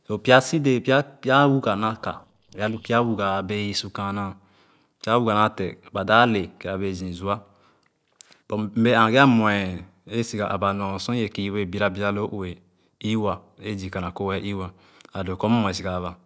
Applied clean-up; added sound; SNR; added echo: neural separator model SepFormer DNS4.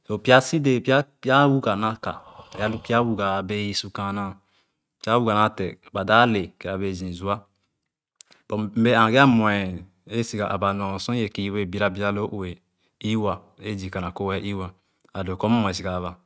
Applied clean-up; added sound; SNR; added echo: neural mask model RNNoise.